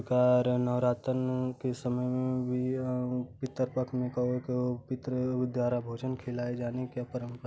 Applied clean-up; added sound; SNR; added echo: none; none; none; none.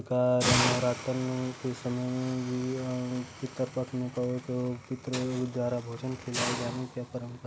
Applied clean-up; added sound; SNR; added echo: none; Hiss; 6 dB; none.